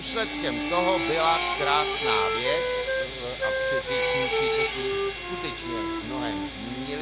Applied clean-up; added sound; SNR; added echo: none; Wind instrument, woodwind instrument + Sawing; -3 dB; none.